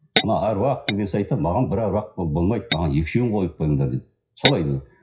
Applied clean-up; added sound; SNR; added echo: classical method WPE with log-MMSE.